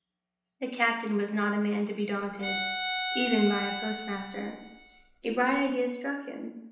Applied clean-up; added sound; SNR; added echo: none; Bowed string instrument; 4 dB; reverberation time 0.8 s.